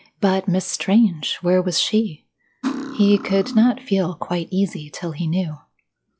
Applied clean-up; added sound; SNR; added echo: classical method log-MMSE.